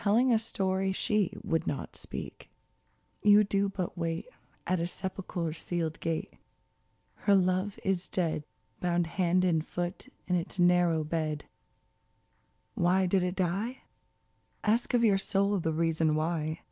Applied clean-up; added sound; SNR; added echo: none; none; none; none.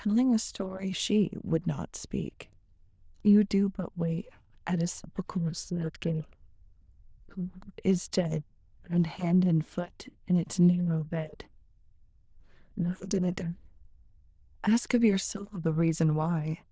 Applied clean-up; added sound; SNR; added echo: neural diffusion model UNIVERSE++.